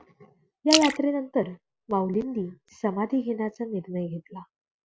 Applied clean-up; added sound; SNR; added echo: none; Splash, splatter; 4 dB; none.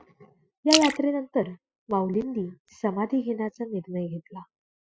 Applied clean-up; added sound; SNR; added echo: classical method spectral subtraction.